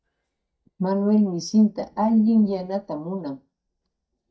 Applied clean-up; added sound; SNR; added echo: neural mask model DeepFilterNet 3.